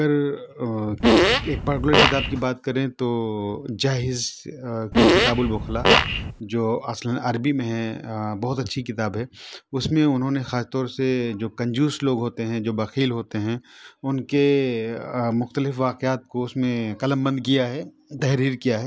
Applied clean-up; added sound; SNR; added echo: none; Fart; -5 dB; none.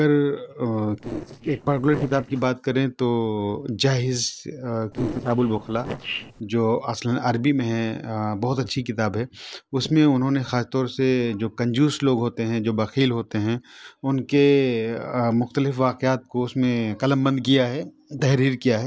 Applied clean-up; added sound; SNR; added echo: neural separator model SepFormer DNS4.